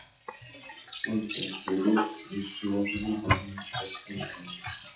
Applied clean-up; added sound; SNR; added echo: classical method WPE with log-MMSE.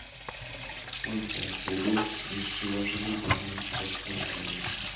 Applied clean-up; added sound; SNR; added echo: none; Sink (filling or washing) / Water tap, faucet; -3 dB; reverberation time 0.8 s.